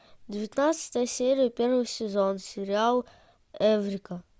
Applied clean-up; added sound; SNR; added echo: none; none; none; none.